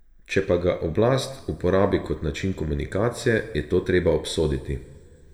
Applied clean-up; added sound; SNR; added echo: none; none; none; reverberation time 1.6 s.